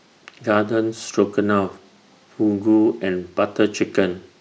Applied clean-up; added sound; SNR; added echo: none; none; none; none.